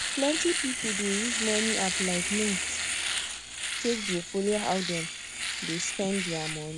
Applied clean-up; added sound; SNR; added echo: none; Domestic sounds, home sounds; 0 dB; none.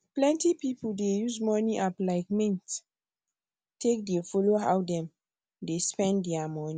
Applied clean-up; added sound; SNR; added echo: none; none; none; none.